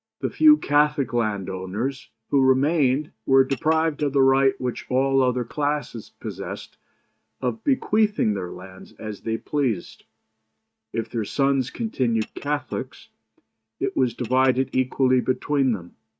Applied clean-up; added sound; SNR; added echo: neural mask model RNNoise.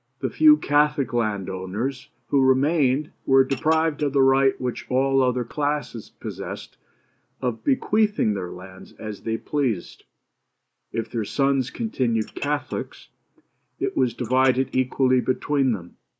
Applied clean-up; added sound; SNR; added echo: neural mask model Resemble Enhance denoiser.